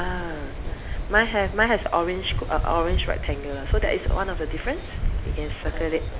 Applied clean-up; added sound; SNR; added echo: none; Waves, surf; 1 dB; none.